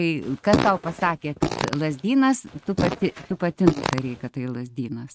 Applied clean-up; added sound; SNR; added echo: neural mask model RNNoise.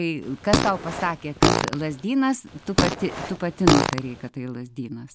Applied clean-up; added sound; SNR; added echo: none; Fart; -2 dB; none.